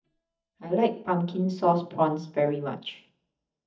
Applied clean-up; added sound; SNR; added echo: neural mask model DeepFilterNet 3.